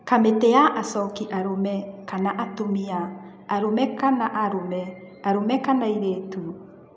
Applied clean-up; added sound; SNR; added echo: none; none; none; none.